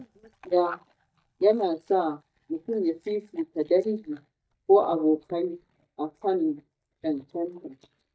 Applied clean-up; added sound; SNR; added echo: neural mask model DeepFilterNet 3.